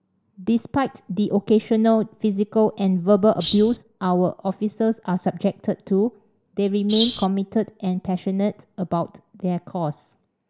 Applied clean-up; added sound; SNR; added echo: neural mask model Resemble Enhance denoiser.